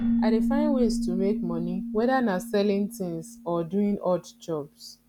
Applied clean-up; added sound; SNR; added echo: none; Keyboard (musical); 2 dB; none.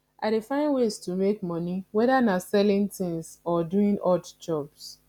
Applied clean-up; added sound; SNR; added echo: none; none; none; none.